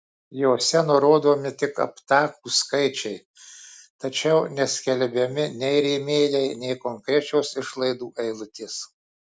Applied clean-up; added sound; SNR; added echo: none; none; none; none.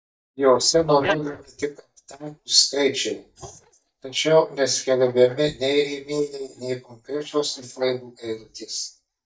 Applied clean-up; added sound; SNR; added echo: neural mask model DeepFilterNet 3.